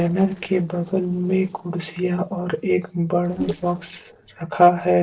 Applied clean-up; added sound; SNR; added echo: neural separator model SepFormer DNS4.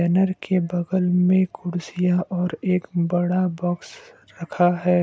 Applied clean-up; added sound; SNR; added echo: none; none; none; none.